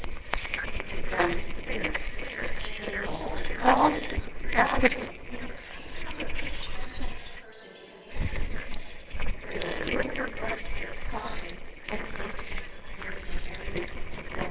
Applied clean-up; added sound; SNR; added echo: neural separator model SepFormer WHAMR!.